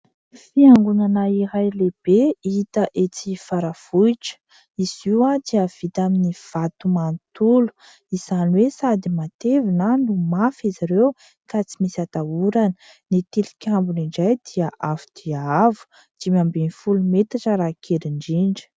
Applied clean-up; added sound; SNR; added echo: none; none; none; none.